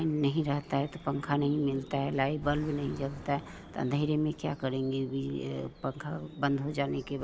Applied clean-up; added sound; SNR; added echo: none; Car passing by; 18 dB; none.